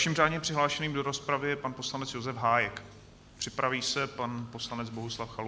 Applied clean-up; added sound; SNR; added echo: none; none; none; none.